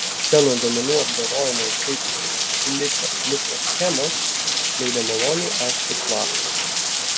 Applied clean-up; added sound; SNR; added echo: none; Rain; -3 dB; none.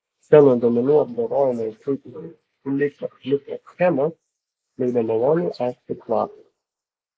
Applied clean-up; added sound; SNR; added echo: neural mask model Resemble Enhance denoiser.